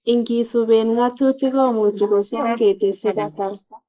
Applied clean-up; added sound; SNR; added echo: neural mask model Resemble Enhance denoiser.